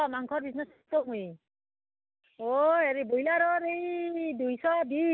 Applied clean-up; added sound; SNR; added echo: none; none; none; none.